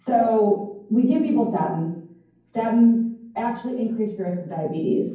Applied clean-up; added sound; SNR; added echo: none; none; none; reverberation time 0.9 s.